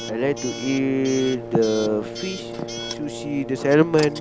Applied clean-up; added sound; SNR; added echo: none; Brass instrument + Coin (dropping) / Alarm; 10 dB; none.